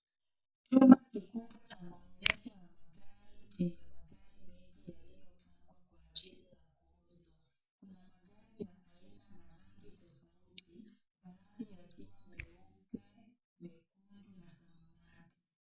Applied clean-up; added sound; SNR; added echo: neural mask model DeepFilterNet 3.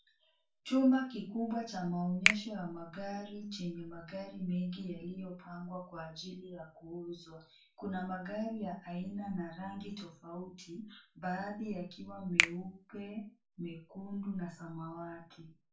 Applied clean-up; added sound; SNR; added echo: none; Finger snapping; -2 dB; reverberation time 0.3 s.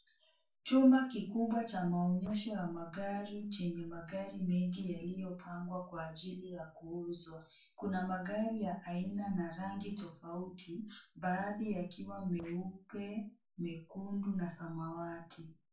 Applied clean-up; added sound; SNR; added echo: neural separator model SepFormer DNS4.